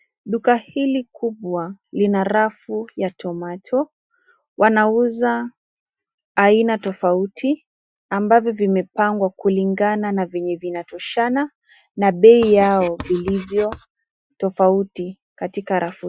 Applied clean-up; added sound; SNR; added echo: classical method Wiener filter.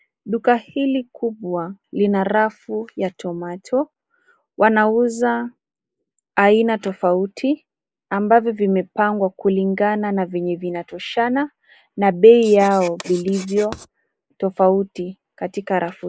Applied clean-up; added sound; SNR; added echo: neural mask model Resemble Enhance denoiser.